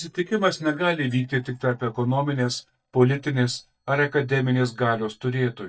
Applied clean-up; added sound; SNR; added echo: neural mask model DeepFilterNet 3.